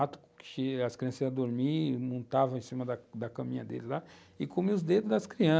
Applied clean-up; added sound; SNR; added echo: none; none; none; none.